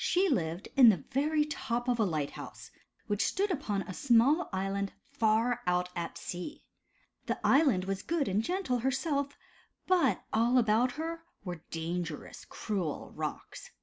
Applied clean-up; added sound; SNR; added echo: none; none; none; none.